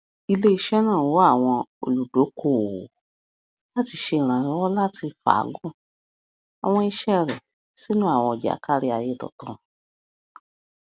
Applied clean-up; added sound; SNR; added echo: none; none; none; none.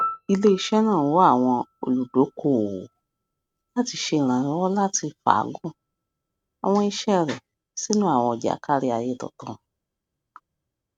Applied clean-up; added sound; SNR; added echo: neural mask model RNNoise.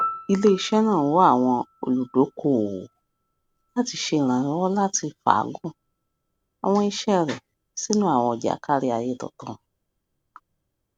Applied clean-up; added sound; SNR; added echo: none; Piano; 18 dB; none.